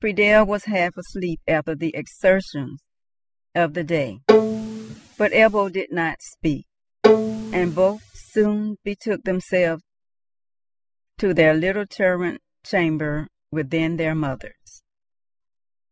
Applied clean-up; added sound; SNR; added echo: classical method spectral subtraction.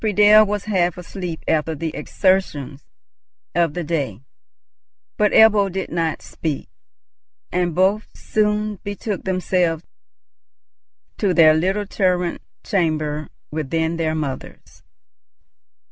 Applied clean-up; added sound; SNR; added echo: none; none; none; none.